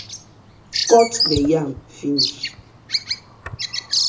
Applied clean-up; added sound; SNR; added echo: none; Bird vocalization, bird call, bird song; 3 dB; reverberation time 0.2 s.